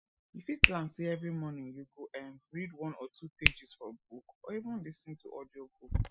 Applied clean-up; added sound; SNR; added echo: classical method spectral subtraction.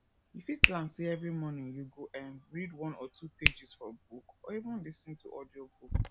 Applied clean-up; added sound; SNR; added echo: none; Hands; -4 dB; none.